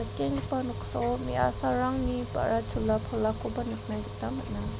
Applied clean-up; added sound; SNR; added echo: none; none; none; none.